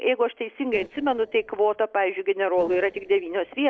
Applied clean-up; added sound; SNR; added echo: neural separator model SepFormer DNS4.